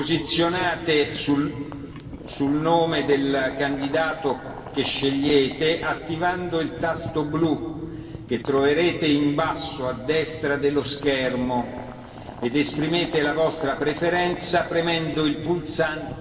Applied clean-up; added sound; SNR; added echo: none; Boiling; 15 dB; reverberation time 2.2 s.